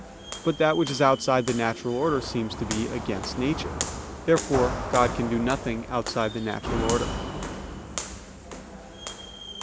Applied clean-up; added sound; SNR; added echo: none; Walk, footsteps; 7 dB; none.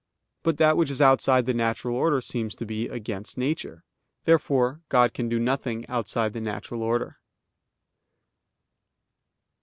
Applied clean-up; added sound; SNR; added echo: none; none; none; none.